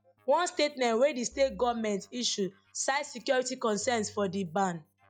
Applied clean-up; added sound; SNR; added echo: classical method log-MMSE.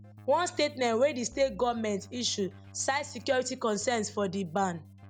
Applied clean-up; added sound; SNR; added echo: none; Keyboard (musical); 20 dB; none.